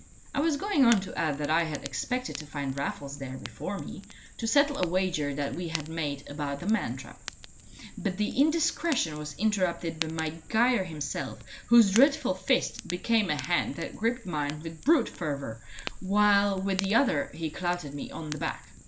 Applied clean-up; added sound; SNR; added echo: none; Fire; 15 dB; none.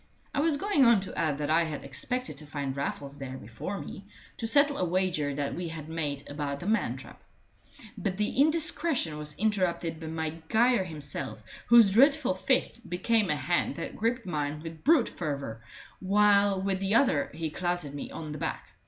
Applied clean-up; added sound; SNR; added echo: none; none; none; none.